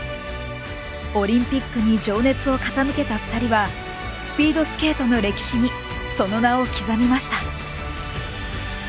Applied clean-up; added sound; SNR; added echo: none; none; none; none.